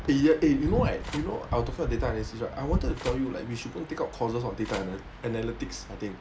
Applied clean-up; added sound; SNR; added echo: none; Telephone; 17 dB; none.